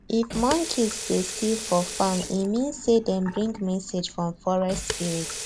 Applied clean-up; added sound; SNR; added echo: none; Sink (filling or washing) / Water tap, faucet; 9 dB; none.